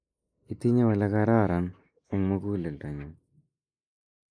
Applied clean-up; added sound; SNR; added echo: neural mask model Resemble Enhance denoiser.